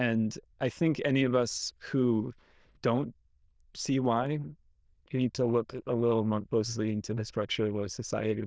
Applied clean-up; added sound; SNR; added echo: neural diffusion model UNIVERSE++.